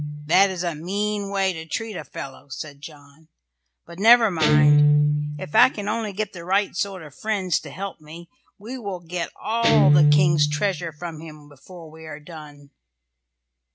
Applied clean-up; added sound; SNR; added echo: none; Guitar; -1 dB; none.